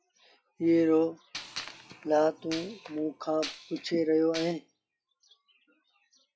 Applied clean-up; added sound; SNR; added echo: classical method log-MMSE.